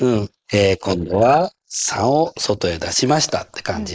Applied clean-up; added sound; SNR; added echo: neural mask model Resemble Enhance denoiser.